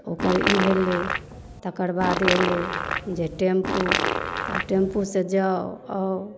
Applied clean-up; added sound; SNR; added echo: none; Fart; 2 dB; none.